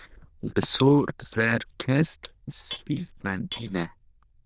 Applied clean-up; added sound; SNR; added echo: neural diffusion model UNIVERSE++.